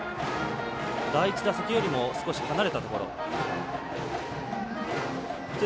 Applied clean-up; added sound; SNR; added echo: none; none; none; none.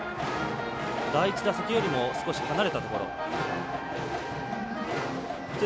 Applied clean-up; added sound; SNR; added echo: none; Trumpet; 11 dB; none.